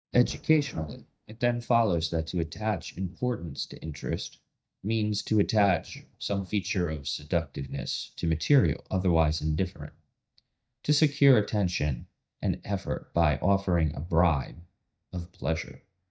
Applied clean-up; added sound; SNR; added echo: neural mask model DeepFilterNet 3.